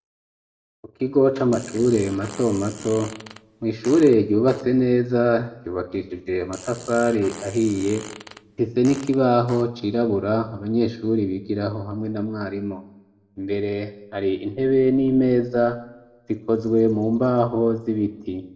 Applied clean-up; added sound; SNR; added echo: none; Fart; 18 dB; reverberation time 0.7 s.